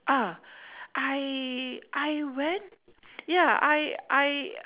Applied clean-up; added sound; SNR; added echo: none; none; none; none.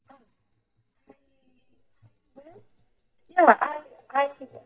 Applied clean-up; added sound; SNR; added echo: neural mask model DeepFilterNet 3.